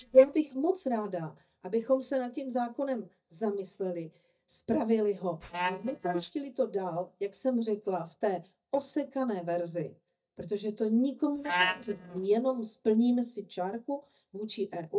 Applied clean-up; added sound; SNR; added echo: neural mask model DeepFilterNet 3.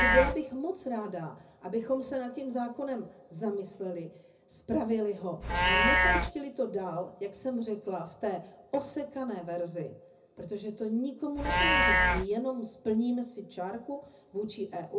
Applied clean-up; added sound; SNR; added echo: none; Livestock, farm animals, working animals; 0 dB; reverberation time 0.4 s.